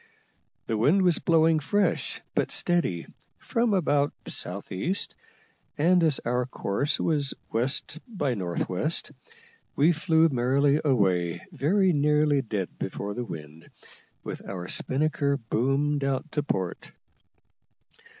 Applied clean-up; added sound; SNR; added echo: none; none; none; none.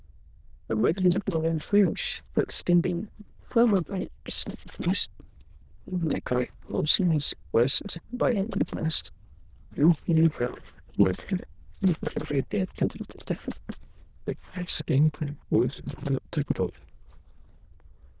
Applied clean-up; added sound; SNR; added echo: neural diffusion model UNIVERSE++.